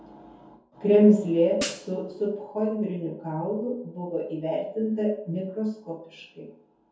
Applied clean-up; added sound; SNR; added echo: none; Hi-hat; 11 dB; reverberation time 0.6 s.